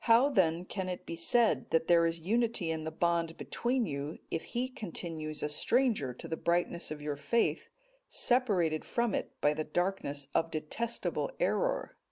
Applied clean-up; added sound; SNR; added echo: none; none; none; none.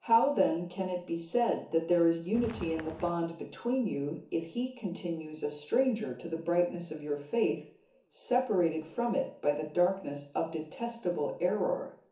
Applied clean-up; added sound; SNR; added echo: none; Walk, footsteps; 11 dB; reverberation time 0.7 s.